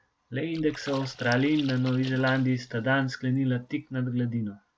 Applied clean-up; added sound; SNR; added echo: none; Splash, splatter; 18 dB; none.